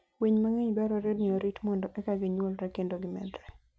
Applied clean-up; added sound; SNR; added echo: none; none; none; none.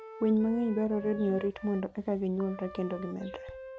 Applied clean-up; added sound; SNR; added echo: none; Wind instrument, woodwind instrument; 16 dB; none.